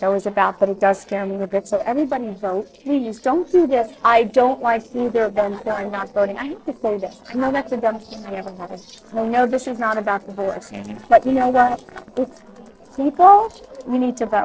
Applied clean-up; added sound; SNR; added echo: neural separator model SepFormer DNS4.